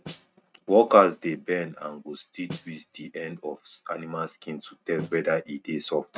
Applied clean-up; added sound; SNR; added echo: neural mask model RNNoise.